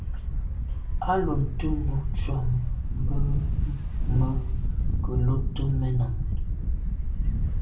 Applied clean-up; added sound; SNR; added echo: none; Wind; -4 dB; reverberation time 0.3 s.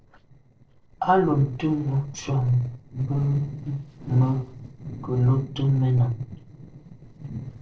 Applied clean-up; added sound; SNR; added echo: neural separator model SepFormer DNS4.